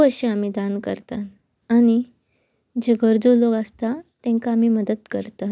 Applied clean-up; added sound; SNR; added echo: none; none; none; none.